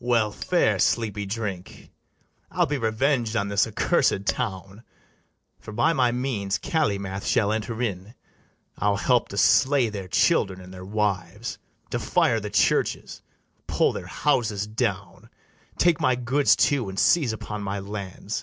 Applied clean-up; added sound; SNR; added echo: neural separator model SepFormer DNS4.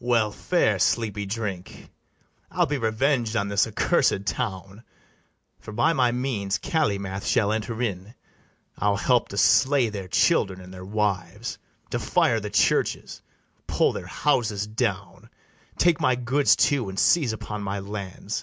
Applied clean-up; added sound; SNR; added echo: none; none; none; none.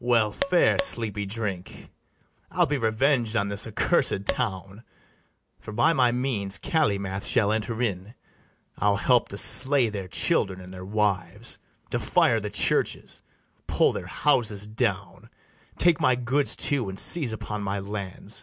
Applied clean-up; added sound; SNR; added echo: none; Tap / Glass; 5 dB; none.